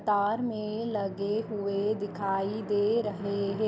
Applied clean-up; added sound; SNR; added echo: none; Drum; 12 dB; none.